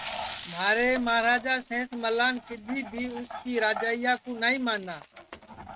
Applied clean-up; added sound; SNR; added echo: neural mask model RNNoise.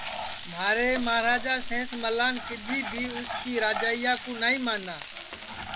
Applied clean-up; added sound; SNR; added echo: none; Frying (food); 8 dB; none.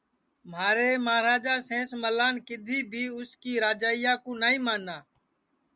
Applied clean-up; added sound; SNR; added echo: none; none; none; none.